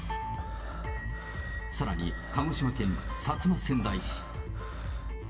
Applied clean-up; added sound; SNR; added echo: none; Breathing; 17 dB; reverberation time 0.9 s.